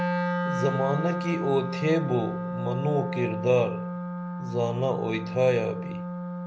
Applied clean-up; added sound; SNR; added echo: none; Wind instrument, woodwind instrument; 3 dB; none.